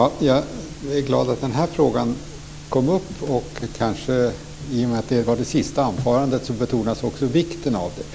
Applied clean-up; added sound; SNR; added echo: none; none; none; none.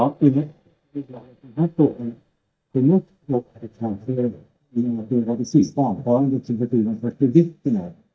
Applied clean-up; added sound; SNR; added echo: neural mask model DeepFilterNet 3.